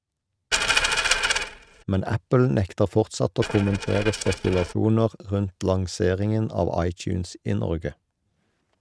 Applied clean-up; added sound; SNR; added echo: neural mask model RNNoise.